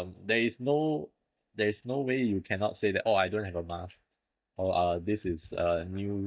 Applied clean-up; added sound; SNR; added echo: neural mask model DeepFilterNet 3.